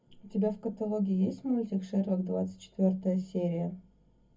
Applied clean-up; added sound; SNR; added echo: none; none; none; reverberation time 0.3 s.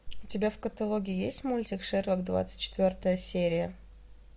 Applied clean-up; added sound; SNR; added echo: none; none; none; none.